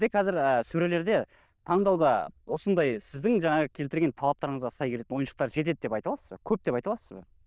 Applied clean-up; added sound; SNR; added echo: neural diffusion model UNIVERSE++.